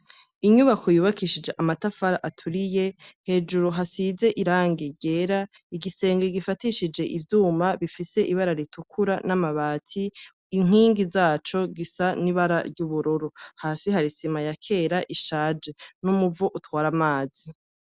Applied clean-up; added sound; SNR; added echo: none; none; none; none.